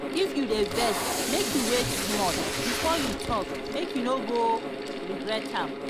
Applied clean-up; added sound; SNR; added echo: none; Mechanical fan + Packing tape, duct tape; 1 dB; none.